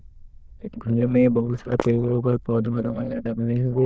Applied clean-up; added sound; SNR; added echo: neural diffusion model UNIVERSE++.